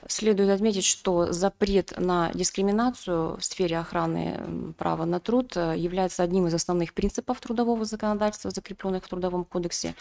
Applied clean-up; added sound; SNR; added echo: neural mask model RNNoise.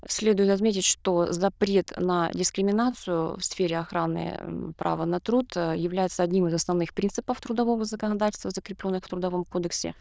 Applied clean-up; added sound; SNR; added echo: neural diffusion model UNIVERSE++.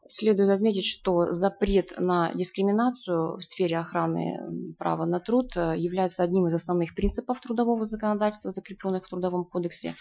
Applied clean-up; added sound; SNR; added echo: classical method Wiener filter.